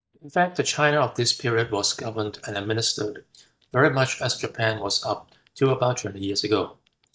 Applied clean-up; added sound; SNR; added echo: neural mask model DeepFilterNet 3.